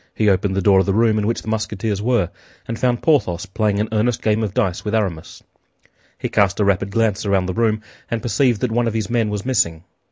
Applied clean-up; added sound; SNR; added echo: none; none; none; none.